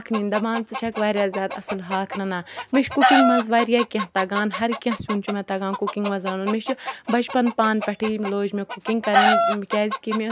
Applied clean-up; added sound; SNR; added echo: none; Chicken, rooster; 3 dB; none.